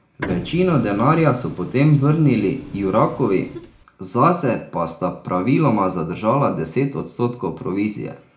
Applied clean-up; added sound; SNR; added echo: none; Printer; 15 dB; reverberation time 0.3 s.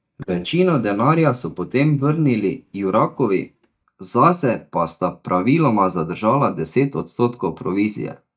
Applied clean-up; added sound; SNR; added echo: neural mask model DeepFilterNet 3.